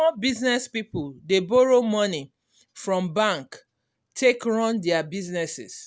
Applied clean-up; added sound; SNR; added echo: none; none; none; none.